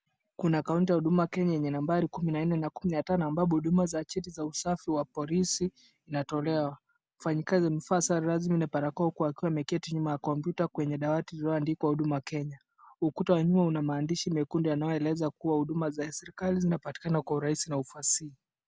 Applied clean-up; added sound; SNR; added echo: none; none; none; none.